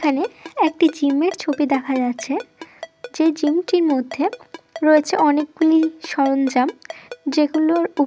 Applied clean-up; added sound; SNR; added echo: none; Ringtone; 18 dB; none.